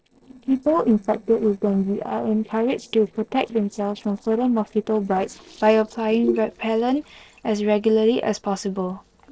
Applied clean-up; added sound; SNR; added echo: neural separator model SepFormer DNS4.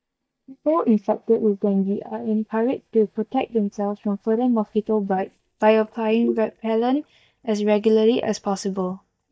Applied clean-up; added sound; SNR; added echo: neural mask model DeepFilterNet 3.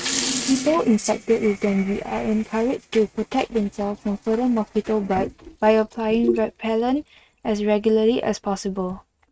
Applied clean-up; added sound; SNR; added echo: neural mask model RNNoise.